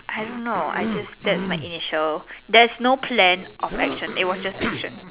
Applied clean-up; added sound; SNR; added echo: none; Cough; 10 dB; none.